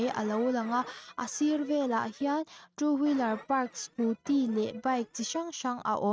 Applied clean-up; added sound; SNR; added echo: neural mask model RNNoise.